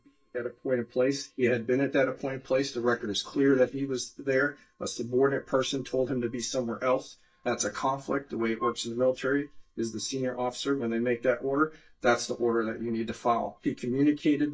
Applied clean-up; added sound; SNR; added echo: neural mask model DeepFilterNet 3.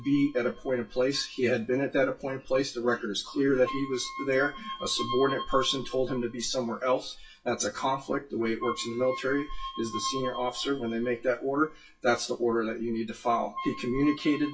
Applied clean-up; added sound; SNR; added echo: classical method WPE with log-MMSE.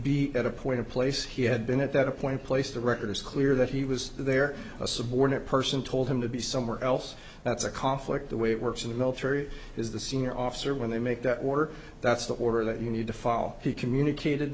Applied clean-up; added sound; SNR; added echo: none; none; none; none.